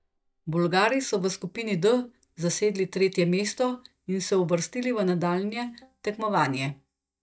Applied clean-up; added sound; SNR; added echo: neural mask model DeepFilterNet 3.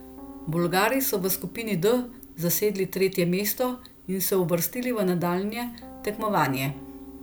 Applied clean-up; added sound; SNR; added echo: none; Piano; 19 dB; none.